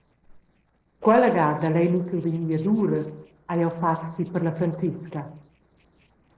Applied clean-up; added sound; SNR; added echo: neural separator model SepFormer DNS4.